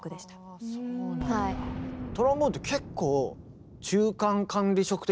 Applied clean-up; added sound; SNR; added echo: none; Boom; 14 dB; none.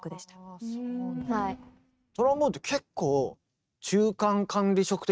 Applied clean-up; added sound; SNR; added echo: neural mask model RNNoise.